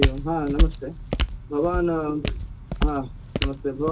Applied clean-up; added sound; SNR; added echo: none; Walk, footsteps; -2 dB; reverberation time 0.2 s.